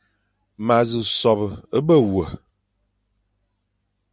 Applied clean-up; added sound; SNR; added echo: none; none; none; none.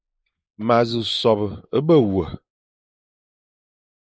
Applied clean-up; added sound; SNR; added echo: neural mask model Resemble Enhance denoiser.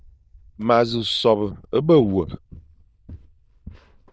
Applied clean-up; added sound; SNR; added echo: neural diffusion model UNIVERSE++.